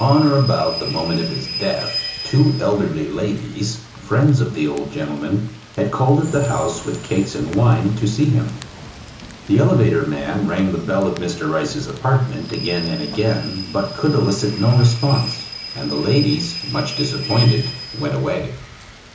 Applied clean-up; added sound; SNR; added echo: none; Rain / Train; 13 dB; reverberation time 0.6 s.